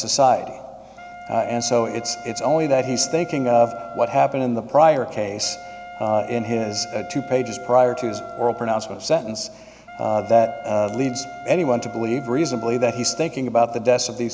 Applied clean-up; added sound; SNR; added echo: none; Wind instrument, woodwind instrument; 16 dB; none.